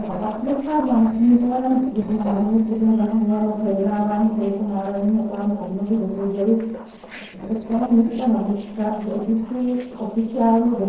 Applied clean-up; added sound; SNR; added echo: neural separator model SepFormer DNS4.